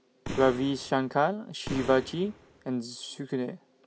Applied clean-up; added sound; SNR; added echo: none; Boom; 11 dB; none.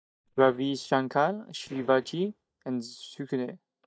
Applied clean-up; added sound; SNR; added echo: neural mask model DeepFilterNet 3.